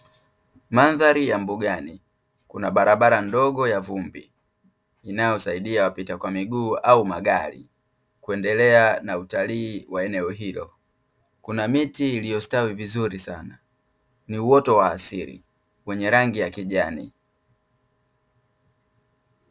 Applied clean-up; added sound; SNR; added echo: none; none; none; none.